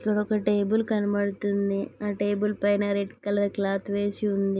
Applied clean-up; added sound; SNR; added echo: none; none; none; none.